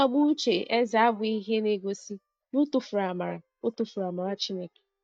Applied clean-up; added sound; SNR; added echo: neural mask model DeepFilterNet 3.